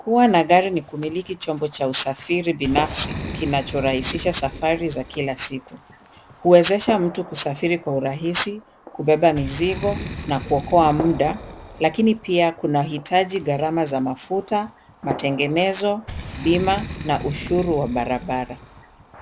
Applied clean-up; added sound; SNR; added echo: none; Boom + Gunshot, gunfire; 13 dB; none.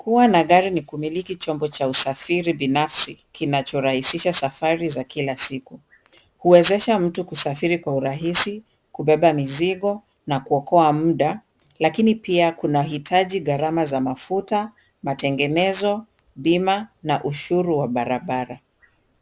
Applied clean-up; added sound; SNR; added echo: none; none; none; none.